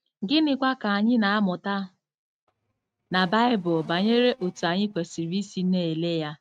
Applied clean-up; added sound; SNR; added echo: neural mask model RNNoise.